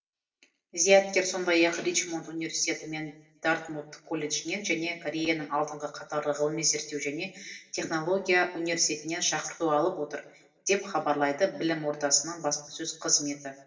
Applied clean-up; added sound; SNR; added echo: none; none; none; reverberation time 0.7 s.